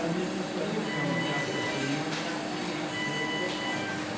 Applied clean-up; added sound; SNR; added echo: none; Alarm; -4 dB; reverberation time 0.9 s.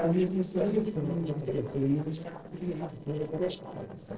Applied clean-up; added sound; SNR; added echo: neural separator model SepFormer DNS4.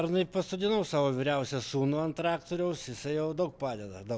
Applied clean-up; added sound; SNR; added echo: none; none; none; none.